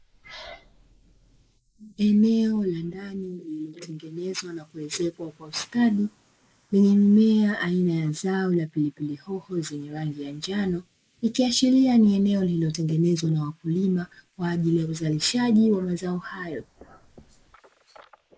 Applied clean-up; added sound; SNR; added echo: neural mask model Resemble Enhance denoiser.